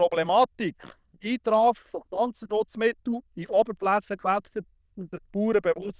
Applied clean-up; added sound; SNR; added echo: neural diffusion model UNIVERSE++.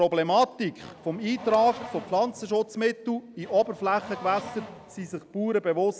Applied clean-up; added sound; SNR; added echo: none; Race car, auto racing / Accelerating, revving, vroom; 17 dB; none.